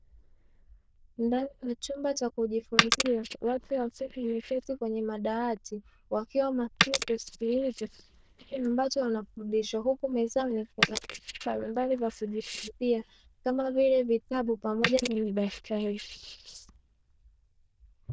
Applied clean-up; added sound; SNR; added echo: neural diffusion model UNIVERSE++.